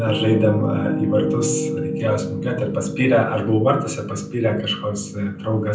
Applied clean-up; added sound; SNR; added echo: none; Piano; 5 dB; reverberation time 0.6 s.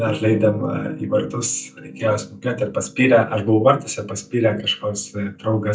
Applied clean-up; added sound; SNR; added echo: neural mask model DeepFilterNet 3.